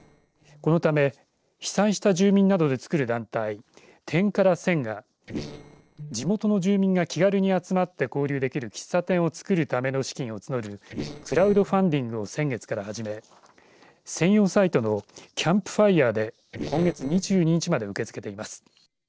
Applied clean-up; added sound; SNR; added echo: neural separator model SepFormer DNS4.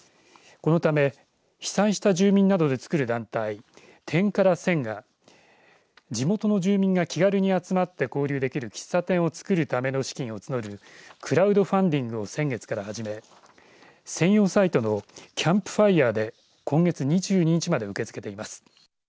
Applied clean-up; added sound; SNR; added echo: none; none; none; none.